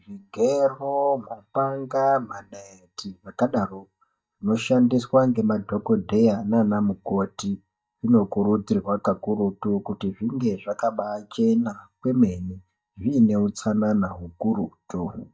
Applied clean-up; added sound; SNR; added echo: neural mask model DeepFilterNet 3.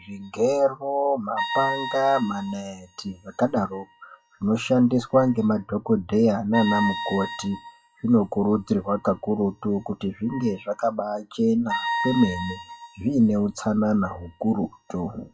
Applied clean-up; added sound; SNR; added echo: classical method WPE with log-MMSE.